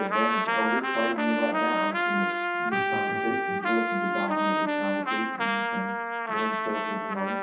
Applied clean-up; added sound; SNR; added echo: none; Trumpet; -5 dB; reverberation time 0.7 s.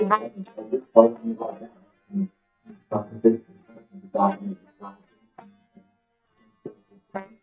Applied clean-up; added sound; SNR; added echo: neural mask model DeepFilterNet 3.